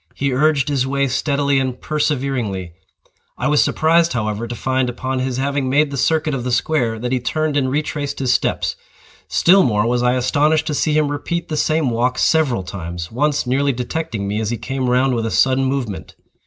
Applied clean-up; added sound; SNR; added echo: none; none; none; none.